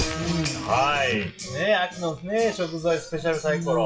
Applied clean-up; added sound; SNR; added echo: classical method WPE with log-MMSE.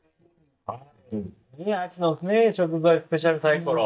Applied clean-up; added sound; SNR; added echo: neural mask model DeepFilterNet 3.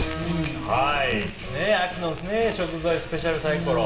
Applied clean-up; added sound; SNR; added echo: none; Fire; 12 dB; reverberation time 1.9 s.